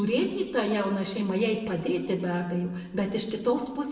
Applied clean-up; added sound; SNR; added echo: none; none; none; reverberation time 1.0 s.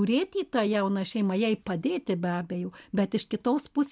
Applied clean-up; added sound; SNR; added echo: none; none; none; none.